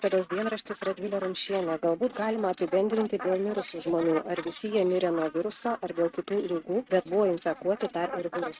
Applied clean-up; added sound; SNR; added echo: neural mask model RNNoise.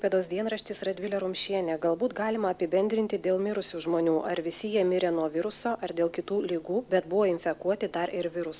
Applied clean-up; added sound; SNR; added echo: none; none; none; none.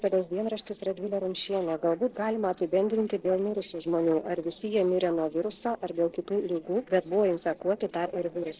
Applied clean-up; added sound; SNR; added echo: neural separator model SepFormer DNS4.